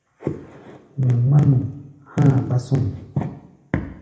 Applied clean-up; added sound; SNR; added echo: none; none; none; reverberation time 0.8 s.